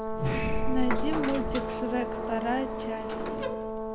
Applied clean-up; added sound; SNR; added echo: none; Brass instrument + Sliding door; -4 dB; none.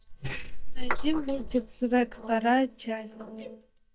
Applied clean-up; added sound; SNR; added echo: neural mask model DeepFilterNet 3.